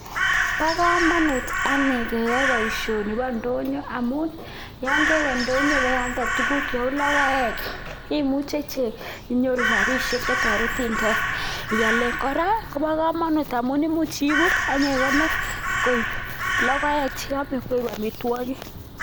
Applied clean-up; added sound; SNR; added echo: none; Crow; 1 dB; none.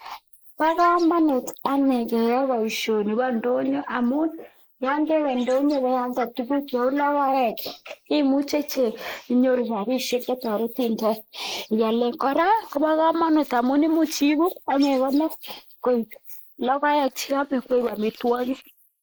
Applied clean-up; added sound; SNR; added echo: neural mask model Resemble Enhance denoiser.